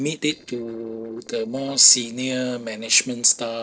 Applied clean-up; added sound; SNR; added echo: neural separator model SepFormer DNS4.